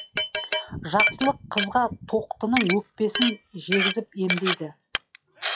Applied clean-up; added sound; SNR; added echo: classical method log-MMSE.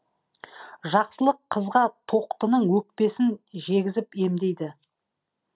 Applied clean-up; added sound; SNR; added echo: none; none; none; none.